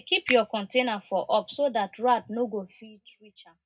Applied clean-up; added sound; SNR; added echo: none; Finger snapping; 14 dB; reverberation time 0.2 s.